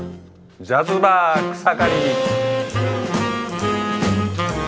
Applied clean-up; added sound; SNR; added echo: none; none; none; none.